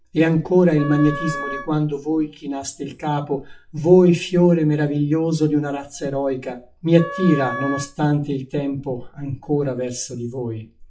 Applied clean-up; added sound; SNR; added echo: classical method WPE with log-MMSE.